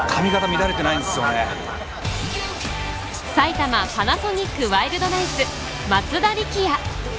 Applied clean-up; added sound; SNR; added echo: none; Electric guitar / Strum + Boom; 18 dB; none.